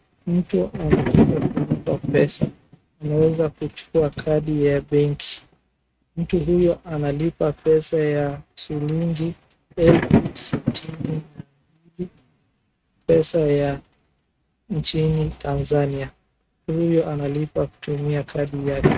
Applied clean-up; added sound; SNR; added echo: neural mask model RNNoise.